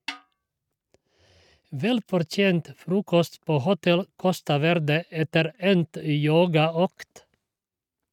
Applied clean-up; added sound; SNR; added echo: neural mask model RNNoise.